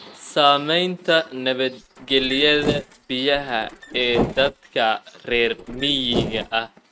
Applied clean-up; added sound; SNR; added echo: neural mask model RNNoise.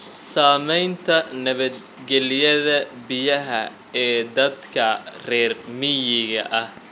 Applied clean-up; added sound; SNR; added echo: none; none; none; none.